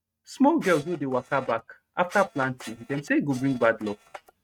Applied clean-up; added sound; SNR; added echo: neural mask model RNNoise.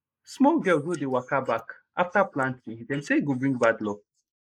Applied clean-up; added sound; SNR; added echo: neural mask model Resemble Enhance denoiser.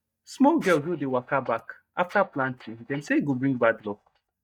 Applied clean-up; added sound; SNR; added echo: neural mask model DeepFilterNet 3.